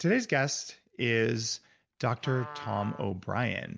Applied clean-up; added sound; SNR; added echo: none; Trumpet; 18 dB; none.